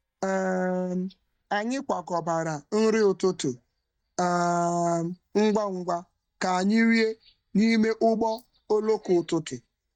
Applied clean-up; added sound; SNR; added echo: neural mask model DeepFilterNet 3.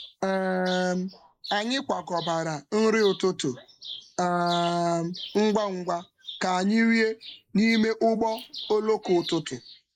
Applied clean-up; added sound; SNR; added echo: neural mask model Resemble Enhance denoiser.